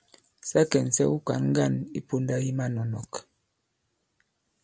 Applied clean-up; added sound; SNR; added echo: none; none; none; none.